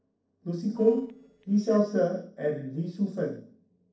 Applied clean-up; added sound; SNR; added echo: neural separator model SepFormer DNS4.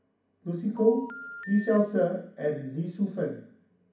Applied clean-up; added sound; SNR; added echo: none; Telephone; 14 dB; reverberation time 0.6 s.